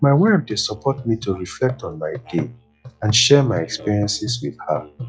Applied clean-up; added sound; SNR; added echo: classical method log-MMSE.